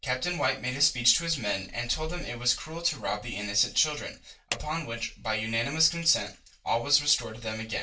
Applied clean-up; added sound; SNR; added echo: none; Clapping; 12 dB; reverberation time 0.2 s.